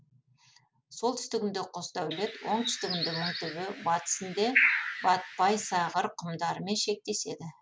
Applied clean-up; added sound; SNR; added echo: none; Bird; 1 dB; none.